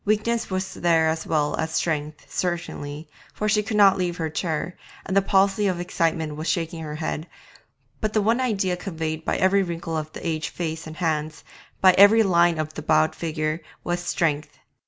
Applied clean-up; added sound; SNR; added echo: none; none; none; none.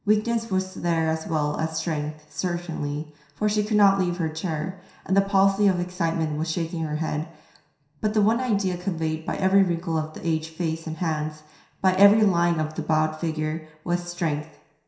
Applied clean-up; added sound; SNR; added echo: none; none; none; reverberation time 0.7 s.